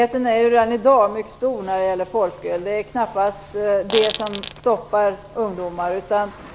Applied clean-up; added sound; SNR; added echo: none; Fart; 9 dB; none.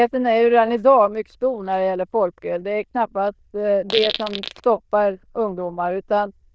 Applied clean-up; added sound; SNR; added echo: neural diffusion model UNIVERSE++.